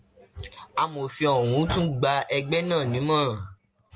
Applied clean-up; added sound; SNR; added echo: none; none; none; none.